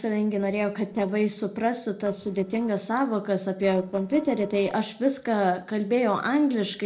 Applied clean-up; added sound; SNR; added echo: neural separator model SepFormer DNS4.